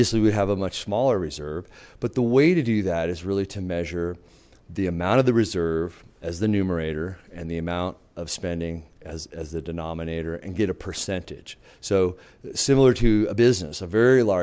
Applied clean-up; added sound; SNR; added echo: none; none; none; none.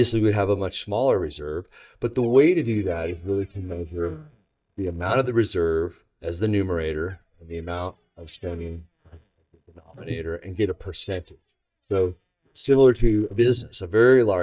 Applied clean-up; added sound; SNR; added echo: neural mask model DeepFilterNet 3.